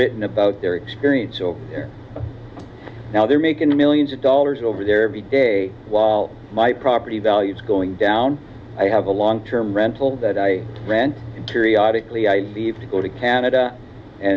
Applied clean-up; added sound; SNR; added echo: none; none; none; none.